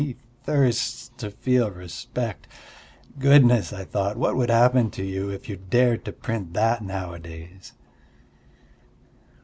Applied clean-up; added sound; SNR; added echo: none; none; none; none.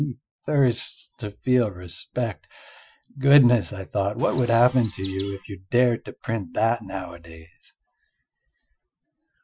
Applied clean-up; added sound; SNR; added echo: classical method Wiener filter.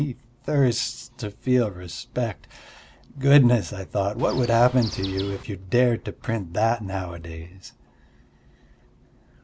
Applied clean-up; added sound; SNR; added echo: none; Chirp, tweet; 12 dB; none.